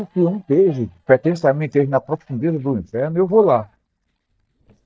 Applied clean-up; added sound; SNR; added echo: neural mask model DeepFilterNet 3.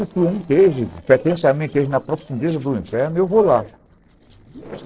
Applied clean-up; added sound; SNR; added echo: neural separator model SepFormer DNS4.